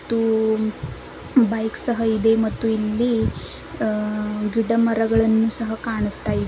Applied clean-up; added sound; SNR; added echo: none; none; none; none.